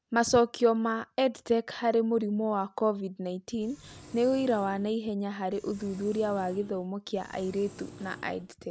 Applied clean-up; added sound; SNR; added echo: none; Engine; 20 dB; none.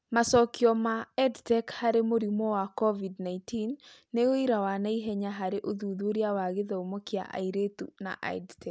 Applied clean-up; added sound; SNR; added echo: none; none; none; none.